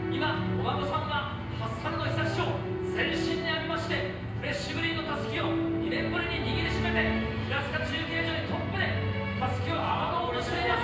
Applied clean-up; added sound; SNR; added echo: none; none; none; reverberation time 0.9 s.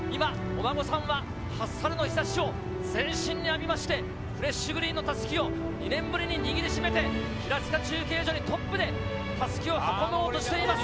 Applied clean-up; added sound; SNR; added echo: none; none; none; none.